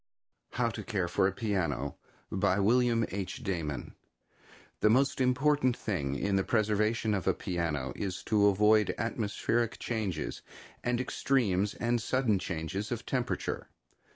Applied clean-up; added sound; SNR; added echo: none; none; none; none.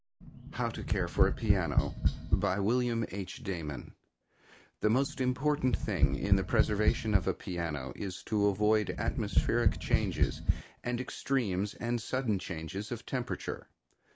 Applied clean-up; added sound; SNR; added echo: none; Tap; -3 dB; none.